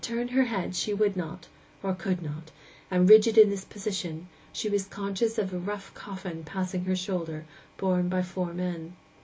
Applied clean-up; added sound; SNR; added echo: none; none; none; none.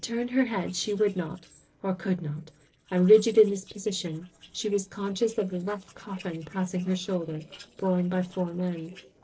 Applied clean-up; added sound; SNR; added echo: neural separator model SepFormer DNS4.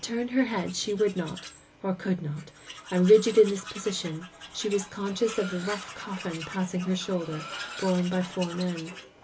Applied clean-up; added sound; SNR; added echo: none; Tools + Cutlery, silverware; 15 dB; none.